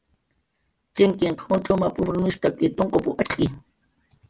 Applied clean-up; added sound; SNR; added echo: none; none; none; none.